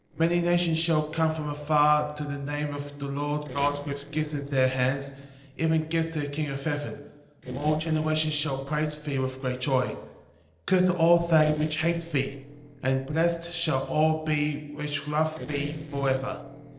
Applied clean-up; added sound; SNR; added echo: neural separator model SepFormer DNS4.